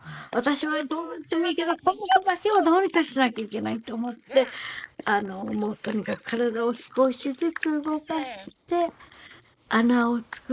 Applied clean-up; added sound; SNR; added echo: neural mask model Resemble Enhance denoiser.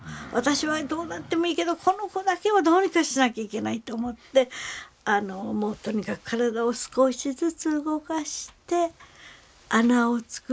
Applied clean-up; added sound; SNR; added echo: none; none; none; none.